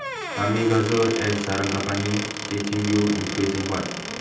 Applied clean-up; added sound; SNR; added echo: none; Squeak / Wood; 7 dB; reverberation time 0.6 s.